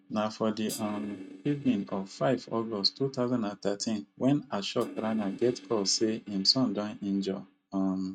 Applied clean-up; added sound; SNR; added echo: neural mask model RNNoise.